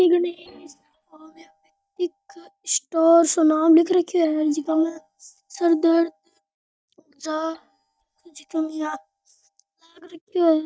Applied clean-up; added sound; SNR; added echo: neural mask model DeepFilterNet 3.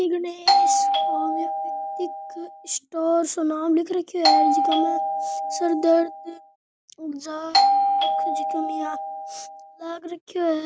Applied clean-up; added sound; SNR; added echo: none; Doorbell; -4 dB; none.